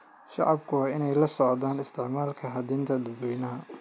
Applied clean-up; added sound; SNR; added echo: none; none; none; none.